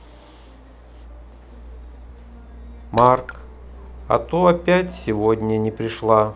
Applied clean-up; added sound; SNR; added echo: none; Raindrop / Splash, splatter; 19 dB; none.